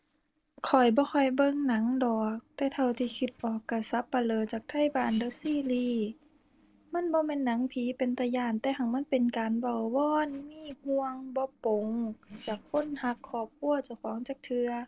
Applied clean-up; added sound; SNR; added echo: neural separator model SepFormer DNS4.